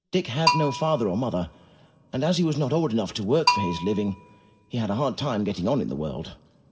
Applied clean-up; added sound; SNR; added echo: none; Bell; 6 dB; reverberation time 2.1 s.